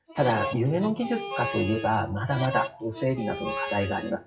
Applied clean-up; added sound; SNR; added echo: classical method WPE with log-MMSE.